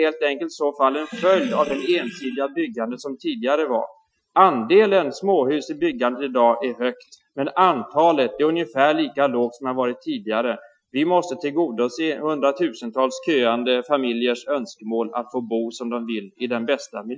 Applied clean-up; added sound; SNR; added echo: classical method Wiener filter.